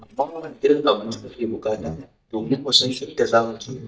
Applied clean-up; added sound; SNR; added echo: neural mask model DeepFilterNet 3.